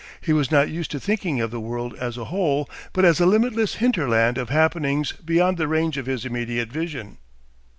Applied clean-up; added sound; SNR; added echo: none; none; none; none.